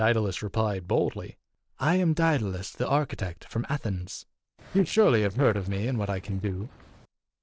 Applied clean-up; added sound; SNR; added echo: neural separator model SepFormer DNS4.